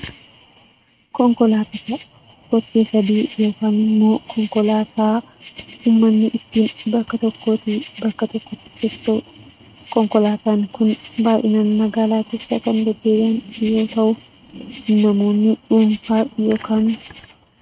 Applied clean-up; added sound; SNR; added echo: neural mask model RNNoise.